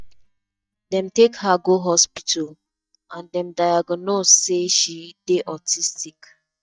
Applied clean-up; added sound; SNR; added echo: neural mask model DeepFilterNet 3.